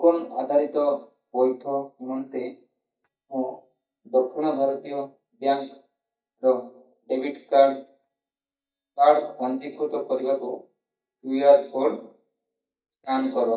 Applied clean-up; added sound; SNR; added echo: neural mask model DeepFilterNet 3.